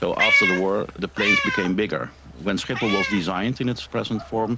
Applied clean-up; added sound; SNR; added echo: none; Meow; 2 dB; none.